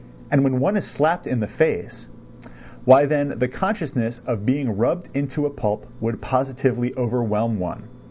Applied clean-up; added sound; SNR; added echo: none; none; none; none.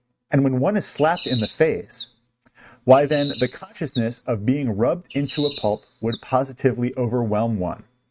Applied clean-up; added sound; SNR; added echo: neural mask model RNNoise.